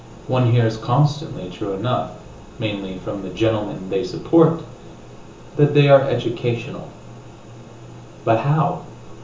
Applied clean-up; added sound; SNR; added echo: none; none; none; reverberation time 0.8 s.